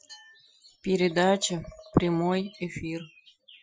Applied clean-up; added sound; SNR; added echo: classical method Wiener filter.